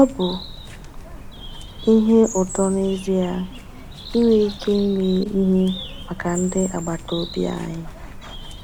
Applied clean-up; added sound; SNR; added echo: none; Bird; 13 dB; none.